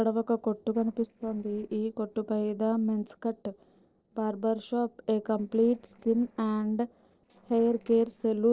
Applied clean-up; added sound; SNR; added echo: neural separator model SepFormer DNS4.